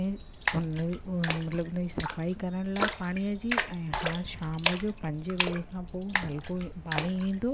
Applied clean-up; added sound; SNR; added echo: none; Splash, splatter; 1 dB; none.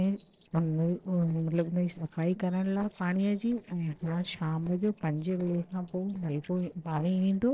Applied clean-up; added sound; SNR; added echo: neural separator model SepFormer DNS4.